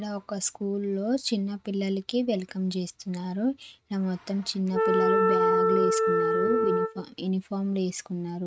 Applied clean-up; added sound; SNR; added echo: neural mask model RNNoise.